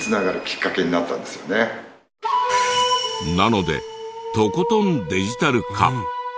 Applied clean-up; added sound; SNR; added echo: none; none; none; none.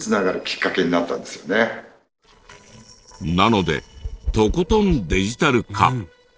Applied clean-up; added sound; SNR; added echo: neural separator model SepFormer DNS4.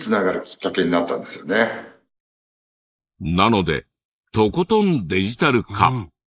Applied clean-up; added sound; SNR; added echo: neural mask model Resemble Enhance denoiser.